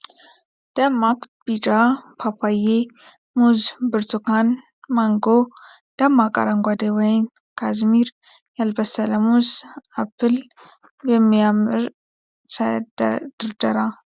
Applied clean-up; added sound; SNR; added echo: none; none; none; none.